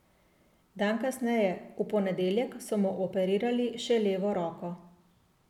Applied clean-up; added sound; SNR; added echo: none; none; none; none.